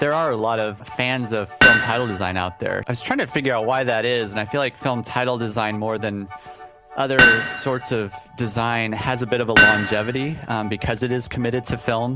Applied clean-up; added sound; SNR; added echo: none; Hammer; -3 dB; none.